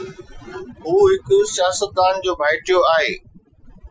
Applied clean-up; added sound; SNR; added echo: classical method Wiener filter.